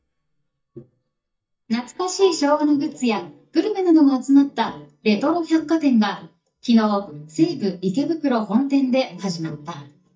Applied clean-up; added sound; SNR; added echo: neural mask model DeepFilterNet 3.